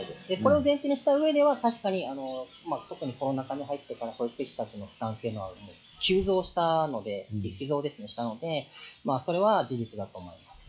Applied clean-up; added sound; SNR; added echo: classical method log-MMSE.